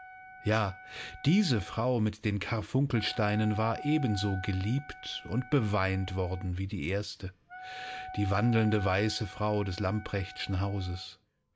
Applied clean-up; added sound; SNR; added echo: none; Wind instrument, woodwind instrument; 16 dB; none.